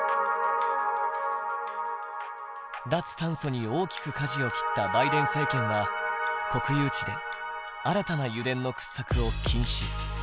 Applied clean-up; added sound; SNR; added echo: none; none; none; none.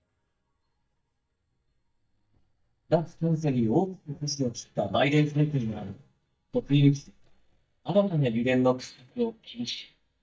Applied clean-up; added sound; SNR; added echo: neural mask model DeepFilterNet 3.